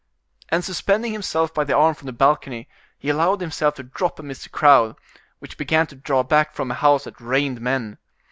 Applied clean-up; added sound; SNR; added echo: none; none; none; none.